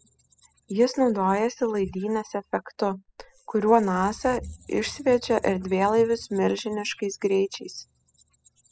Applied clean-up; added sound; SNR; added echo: classical method spectral subtraction.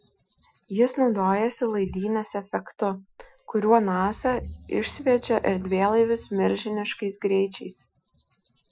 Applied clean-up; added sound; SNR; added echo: classical method Wiener filter.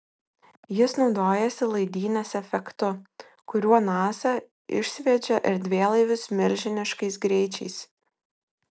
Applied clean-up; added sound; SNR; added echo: none; none; none; none.